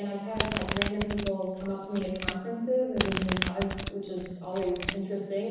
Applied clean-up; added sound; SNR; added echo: none; Domestic sounds, home sounds; 4 dB; reverberation time 1.1 s.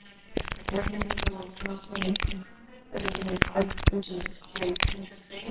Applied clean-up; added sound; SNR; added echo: neural separator model SepFormer WHAMR!.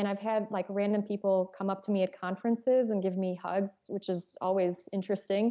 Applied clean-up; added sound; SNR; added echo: none; none; none; none.